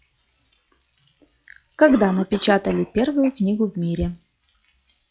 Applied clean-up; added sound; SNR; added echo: classical method log-MMSE.